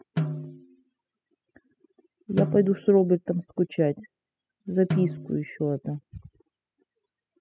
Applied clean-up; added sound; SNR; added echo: classical method spectral subtraction.